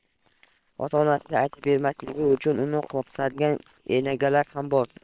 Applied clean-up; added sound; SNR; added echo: neural separator model SepFormer WHAM!.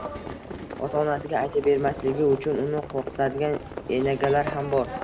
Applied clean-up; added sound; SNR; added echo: none; Livestock, farm animals, working animals; 10 dB; none.